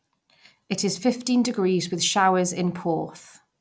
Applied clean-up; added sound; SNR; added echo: none; none; none; none.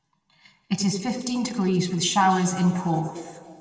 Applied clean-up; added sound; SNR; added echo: none; none; none; reverberation time 2.0 s.